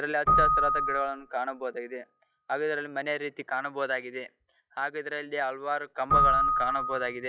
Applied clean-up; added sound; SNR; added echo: classical method log-MMSE.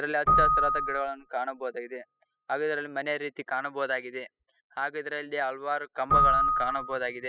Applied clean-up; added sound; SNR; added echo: classical method spectral subtraction.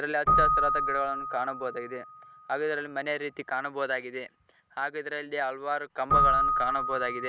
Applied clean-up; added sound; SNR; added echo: none; Keyboard (musical); -2 dB; none.